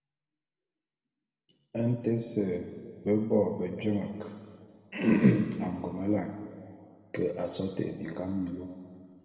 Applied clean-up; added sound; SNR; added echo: none; none; none; reverberation time 2.1 s.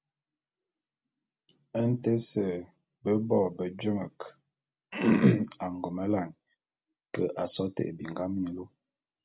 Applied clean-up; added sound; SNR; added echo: none; none; none; none.